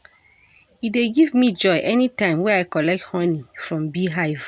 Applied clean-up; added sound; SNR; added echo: none; none; none; none.